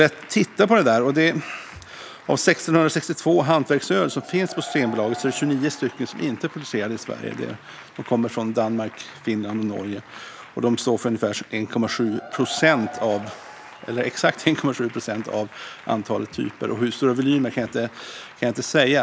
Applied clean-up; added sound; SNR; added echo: none; Applause / Crowd / Cheering; 19 dB; none.